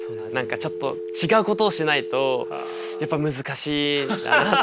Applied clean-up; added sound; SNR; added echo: none; Telephone; 9 dB; none.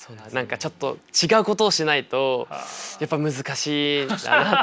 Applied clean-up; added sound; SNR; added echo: none; none; none; none.